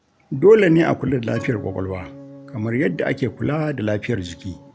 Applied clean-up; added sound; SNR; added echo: none; Organ; 20 dB; none.